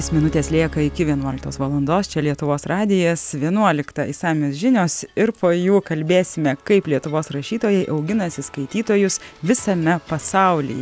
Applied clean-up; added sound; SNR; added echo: none; none; none; none.